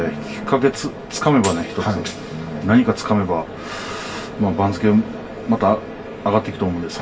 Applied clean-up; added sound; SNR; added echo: none; Tambourine; 18 dB; reverberation time 0.2 s.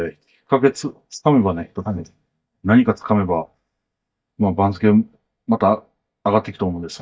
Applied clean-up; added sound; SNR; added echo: neural mask model DeepFilterNet 3.